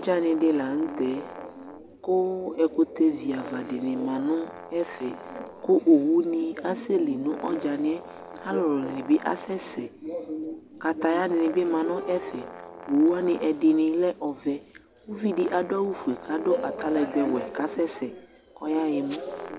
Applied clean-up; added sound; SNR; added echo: none; Brass instrument; 18 dB; none.